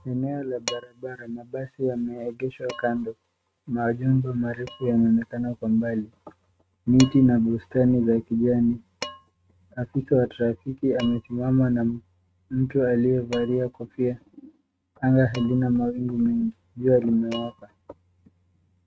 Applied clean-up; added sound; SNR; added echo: neural mask model RNNoise.